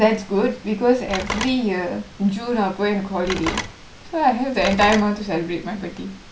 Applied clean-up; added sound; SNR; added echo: none; Telephone; 10 dB; none.